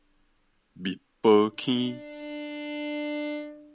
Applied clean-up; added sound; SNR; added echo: none; Bowed string instrument; 9 dB; none.